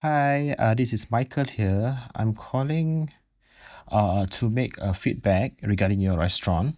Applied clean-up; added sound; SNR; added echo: neural mask model DeepFilterNet 3.